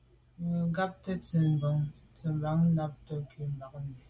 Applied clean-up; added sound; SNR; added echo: none; none; none; none.